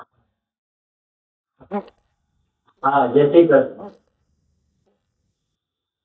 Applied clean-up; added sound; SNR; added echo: neural mask model DeepFilterNet 3.